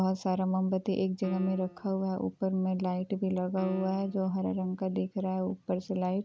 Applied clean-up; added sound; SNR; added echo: none; Piano; 16 dB; none.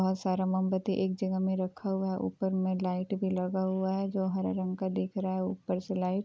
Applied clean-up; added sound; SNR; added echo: none; none; none; none.